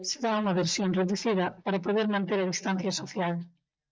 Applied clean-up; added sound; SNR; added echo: neural mask model DeepFilterNet 3.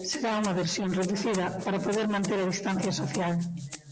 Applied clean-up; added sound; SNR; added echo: none; Rattle (instrument); 17 dB; none.